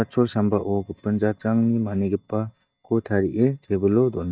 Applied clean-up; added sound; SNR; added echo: neural mask model DeepFilterNet 3.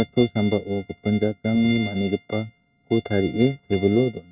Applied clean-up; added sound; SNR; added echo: neural mask model RNNoise.